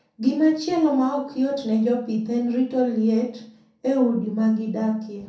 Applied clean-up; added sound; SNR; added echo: none; none; none; reverberation time 0.5 s.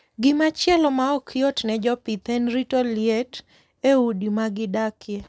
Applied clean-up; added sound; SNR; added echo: none; none; none; none.